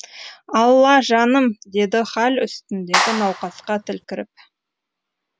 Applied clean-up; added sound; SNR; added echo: none; Clapping; 3 dB; none.